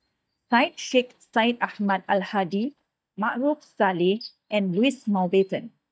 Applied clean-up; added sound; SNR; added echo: neural mask model DeepFilterNet 3.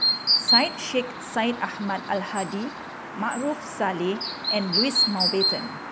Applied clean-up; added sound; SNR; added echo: none; Chirp, tweet; -1 dB; none.